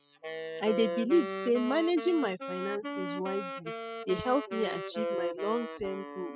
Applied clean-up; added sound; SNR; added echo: classical method spectral subtraction.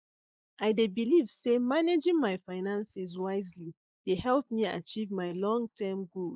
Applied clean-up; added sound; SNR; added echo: neural mask model Resemble Enhance denoiser.